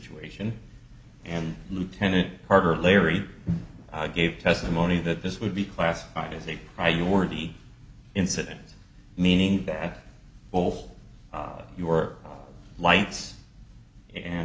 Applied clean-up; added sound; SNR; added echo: none; none; none; none.